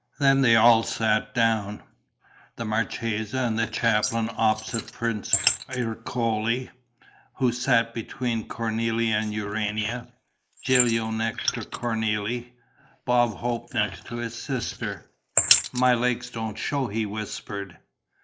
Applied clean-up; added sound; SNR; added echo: neural mask model Resemble Enhance denoiser.